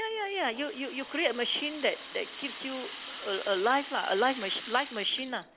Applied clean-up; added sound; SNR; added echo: none; Rattle (instrument); 13 dB; none.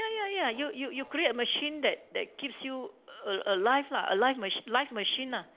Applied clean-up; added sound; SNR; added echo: none; none; none; none.